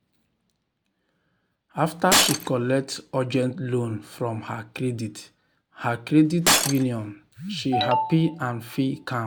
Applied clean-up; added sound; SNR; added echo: none; Shatter; -1 dB; none.